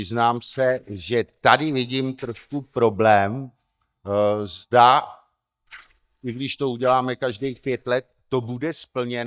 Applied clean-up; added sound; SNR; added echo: neural mask model DeepFilterNet 3.